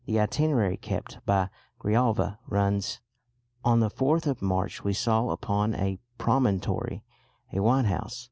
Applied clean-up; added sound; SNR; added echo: none; none; none; none.